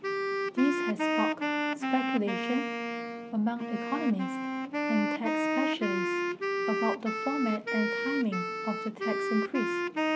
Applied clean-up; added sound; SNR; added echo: none; Wind instrument, woodwind instrument; -1 dB; none.